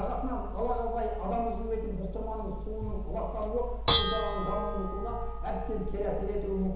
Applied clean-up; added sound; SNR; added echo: none; Dishes, pots, and pans / Bell; 0 dB; reverberation time 1.0 s.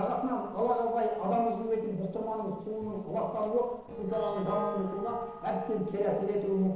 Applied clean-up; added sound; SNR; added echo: neural separator model SepFormer DNS4.